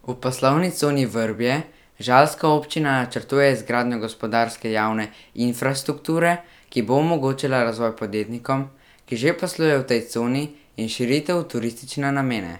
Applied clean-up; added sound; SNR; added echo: none; none; none; none.